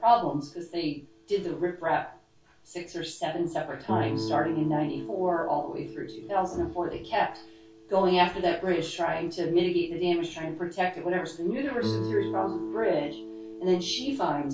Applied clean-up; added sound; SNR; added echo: none; Guitar; 10 dB; reverberation time 0.2 s.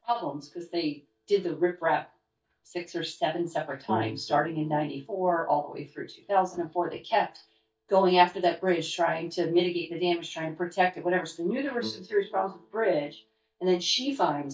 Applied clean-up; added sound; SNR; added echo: neural mask model DeepFilterNet 3.